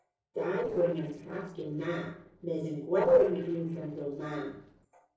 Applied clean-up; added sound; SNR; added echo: neural separator model SepFormer DNS4.